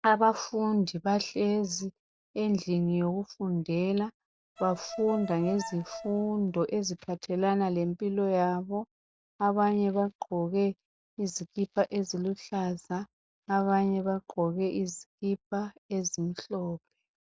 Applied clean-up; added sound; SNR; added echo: none; Bowed string instrument; 12 dB; none.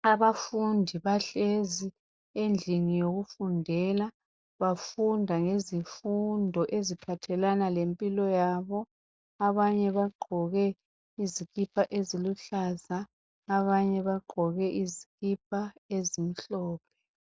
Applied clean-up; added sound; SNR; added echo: none; none; none; none.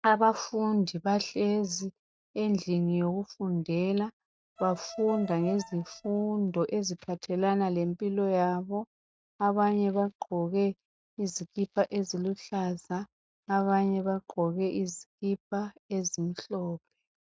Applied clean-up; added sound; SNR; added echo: neural mask model RNNoise.